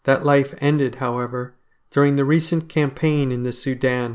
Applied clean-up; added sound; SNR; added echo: none; none; none; none.